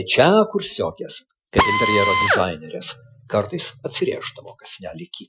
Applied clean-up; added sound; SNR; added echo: classical method Wiener filter.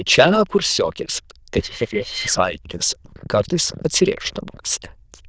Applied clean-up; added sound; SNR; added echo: neural diffusion model UNIVERSE++.